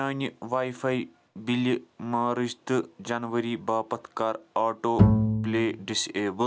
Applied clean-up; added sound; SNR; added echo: none; Bowed string instrument; -4 dB; none.